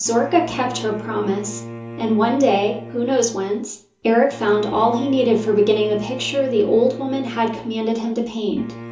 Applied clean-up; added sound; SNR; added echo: none; Bowed string instrument; 15 dB; reverberation time 0.8 s.